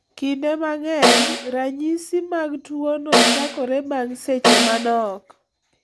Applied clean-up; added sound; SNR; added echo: none; Snare drum; -3 dB; none.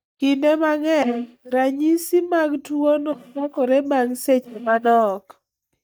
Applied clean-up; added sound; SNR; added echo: neural mask model DeepFilterNet 3.